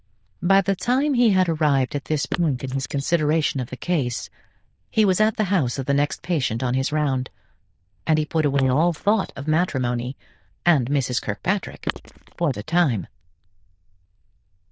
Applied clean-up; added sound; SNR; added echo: neural diffusion model UNIVERSE++.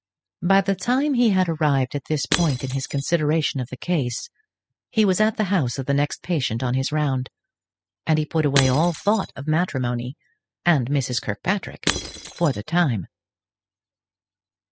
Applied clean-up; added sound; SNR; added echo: classical method spectral subtraction.